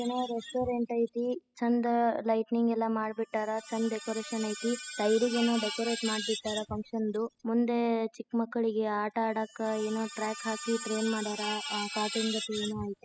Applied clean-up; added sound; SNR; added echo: classical method spectral subtraction.